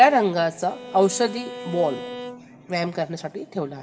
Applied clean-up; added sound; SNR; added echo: none; Bowed string instrument; 14 dB; reverberation time 1.7 s.